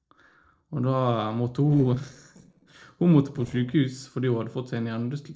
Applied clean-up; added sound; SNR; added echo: neural separator model SepFormer DNS4.